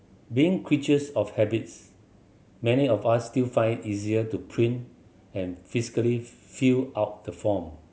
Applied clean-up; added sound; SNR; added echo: none; none; none; none.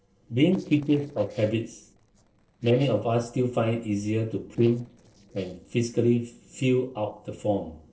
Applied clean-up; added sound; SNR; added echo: neural separator model SepFormer DNS4.